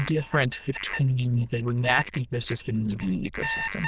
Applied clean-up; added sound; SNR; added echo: neural diffusion model UNIVERSE++.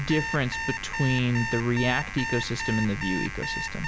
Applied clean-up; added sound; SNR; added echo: none; Alarm; 5 dB; none.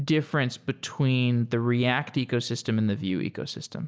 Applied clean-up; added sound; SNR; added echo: none; none; none; none.